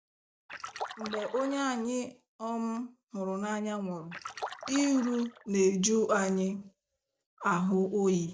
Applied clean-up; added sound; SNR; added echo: none; Splash, splatter; 11 dB; none.